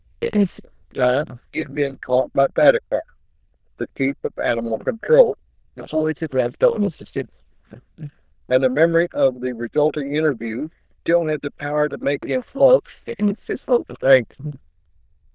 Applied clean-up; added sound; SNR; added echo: neural diffusion model UNIVERSE++.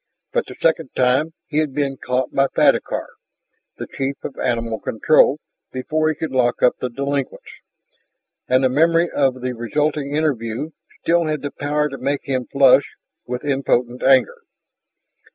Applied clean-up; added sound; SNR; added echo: none; none; none; none.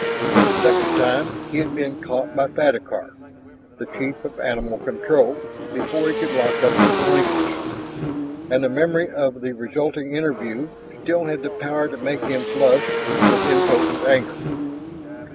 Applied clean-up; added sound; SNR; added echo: none; Motorcycle / Engine; 1 dB; none.